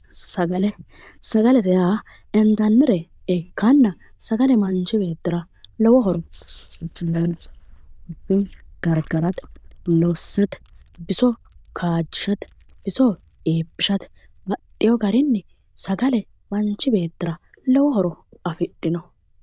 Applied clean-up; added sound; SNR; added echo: neural diffusion model UNIVERSE++.